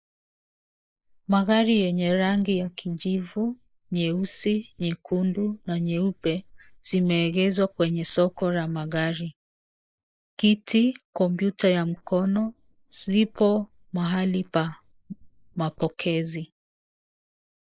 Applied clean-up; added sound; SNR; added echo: neural mask model Resemble Enhance denoiser.